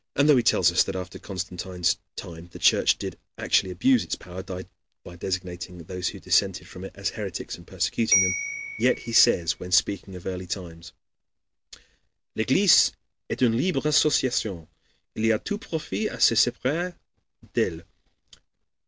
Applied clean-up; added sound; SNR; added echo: none; Bell; 2 dB; none.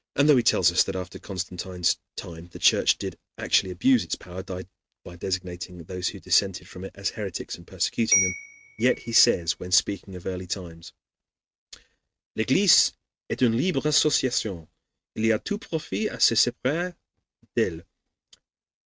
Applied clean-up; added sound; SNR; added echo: neural mask model RNNoise.